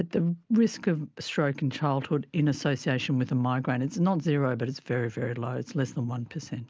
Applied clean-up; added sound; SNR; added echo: none; none; none; none.